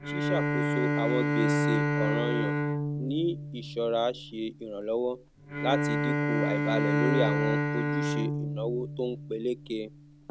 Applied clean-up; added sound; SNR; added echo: none; Bowed string instrument; -3 dB; none.